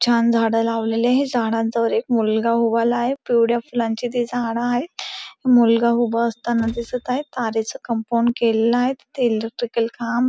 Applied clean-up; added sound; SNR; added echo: none; Gunshot, gunfire; 18 dB; none.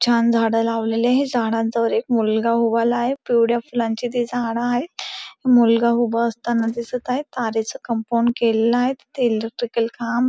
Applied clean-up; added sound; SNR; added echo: neural mask model Resemble Enhance denoiser.